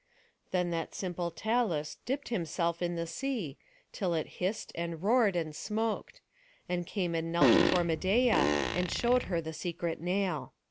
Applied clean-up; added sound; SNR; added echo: none; Fart; -2 dB; none.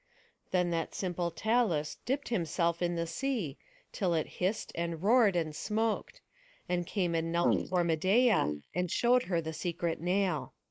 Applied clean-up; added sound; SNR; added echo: neural mask model Resemble Enhance denoiser.